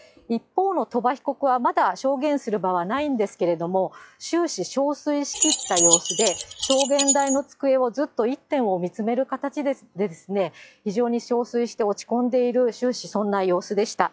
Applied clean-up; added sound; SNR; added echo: classical method log-MMSE.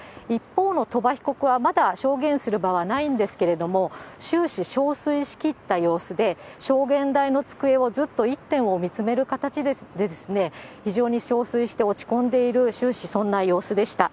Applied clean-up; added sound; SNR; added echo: none; none; none; none.